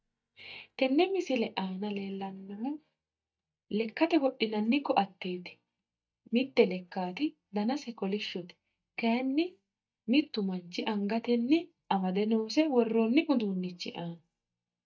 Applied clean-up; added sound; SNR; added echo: neural mask model DeepFilterNet 3.